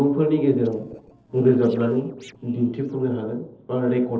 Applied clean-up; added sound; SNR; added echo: neural separator model SepFormer DNS4.